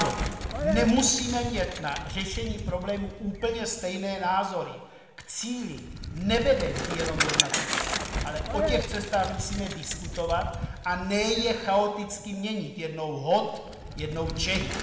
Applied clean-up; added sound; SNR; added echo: none; Bicycle; 4 dB; reverberation time 1.1 s.